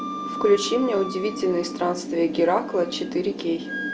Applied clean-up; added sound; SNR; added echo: none; Wind instrument, woodwind instrument; 12 dB; none.